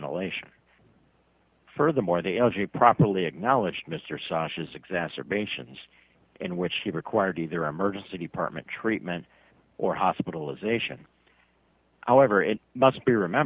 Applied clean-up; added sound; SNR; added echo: none; none; none; none.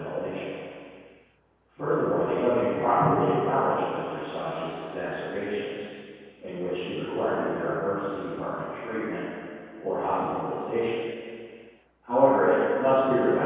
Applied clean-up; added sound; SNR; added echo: none; none; none; reverberation time 2.2 s.